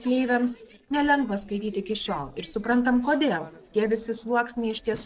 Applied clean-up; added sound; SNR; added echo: neural separator model SepFormer DNS4.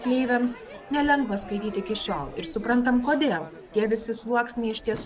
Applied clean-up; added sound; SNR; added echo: none; Crowd / Fireworks; 15 dB; none.